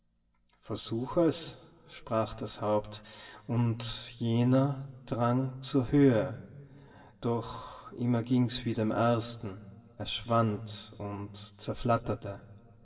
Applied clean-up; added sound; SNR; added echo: none; none; none; reverberation time 2.0 s.